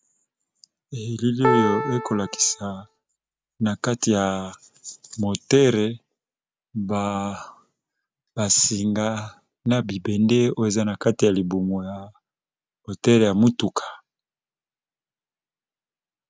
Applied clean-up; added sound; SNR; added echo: none; Piano; 3 dB; none.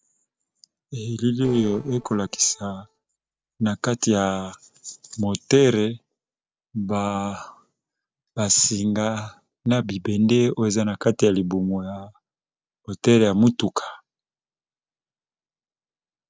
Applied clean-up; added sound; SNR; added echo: neural separator model SepFormer DNS4.